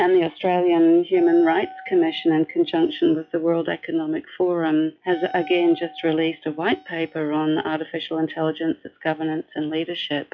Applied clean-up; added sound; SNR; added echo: classical method log-MMSE.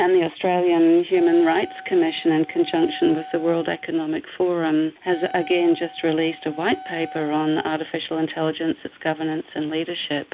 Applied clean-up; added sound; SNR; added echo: none; Wind instrument, woodwind instrument; 18 dB; none.